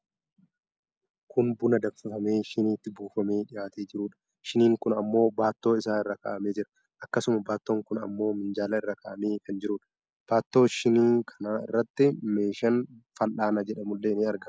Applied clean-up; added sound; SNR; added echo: none; none; none; none.